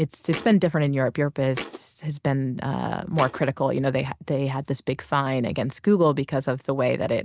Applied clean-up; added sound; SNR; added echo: none; Thump, thud; 12 dB; none.